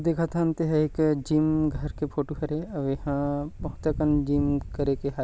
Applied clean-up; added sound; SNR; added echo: none; none; none; none.